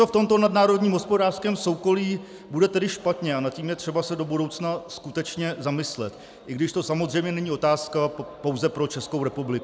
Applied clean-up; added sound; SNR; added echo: none; none; none; none.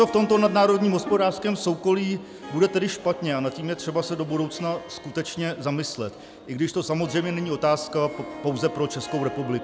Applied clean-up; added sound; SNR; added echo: none; Harp + Bowed string instrument; 15 dB; none.